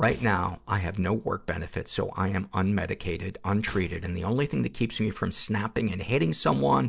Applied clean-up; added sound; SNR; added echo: neural separator model SepFormer DNS4.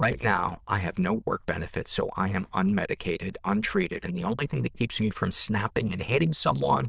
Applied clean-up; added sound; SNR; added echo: neural diffusion model UNIVERSE++.